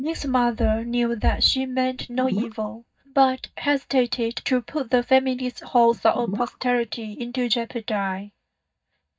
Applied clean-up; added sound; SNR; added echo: neural mask model DeepFilterNet 3.